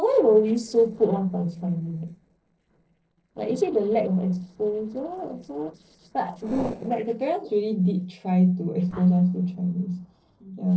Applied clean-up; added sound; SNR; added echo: neural separator model SepFormer DNS4.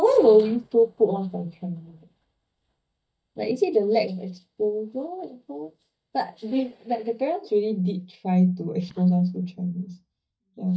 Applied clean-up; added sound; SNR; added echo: neural mask model DeepFilterNet 3.